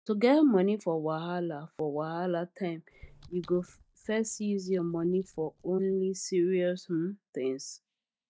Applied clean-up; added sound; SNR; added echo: neural mask model DeepFilterNet 3.